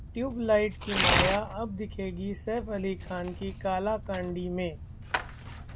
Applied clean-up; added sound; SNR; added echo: none; Tearing; 1 dB; none.